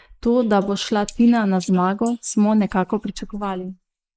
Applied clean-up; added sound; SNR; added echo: neural mask model Resemble Enhance denoiser.